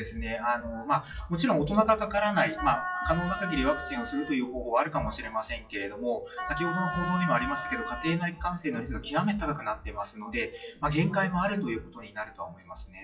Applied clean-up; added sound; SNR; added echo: classical method WPE with log-MMSE.